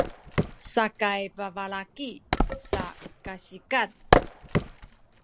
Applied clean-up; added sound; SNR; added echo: none; Wood; -4 dB; none.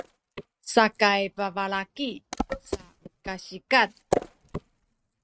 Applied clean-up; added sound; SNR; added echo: neural mask model RNNoise.